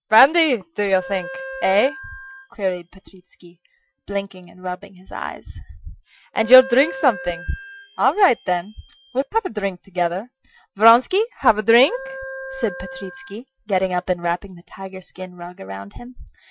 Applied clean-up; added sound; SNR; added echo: classical method Wiener filter.